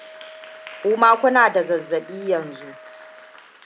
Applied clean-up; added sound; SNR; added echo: none; Applause + Wind instrument, woodwind instrument; 19 dB; none.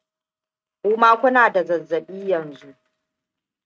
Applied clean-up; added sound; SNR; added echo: neural mask model RNNoise.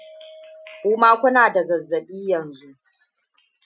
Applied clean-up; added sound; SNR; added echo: classical method Wiener filter.